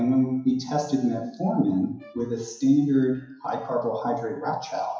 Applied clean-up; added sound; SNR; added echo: classical method WPE with log-MMSE.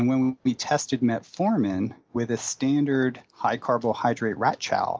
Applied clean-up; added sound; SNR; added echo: none; none; none; none.